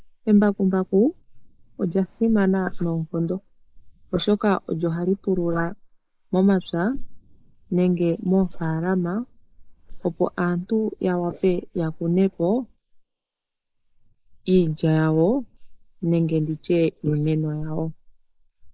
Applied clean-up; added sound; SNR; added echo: neural mask model Resemble Enhance denoiser.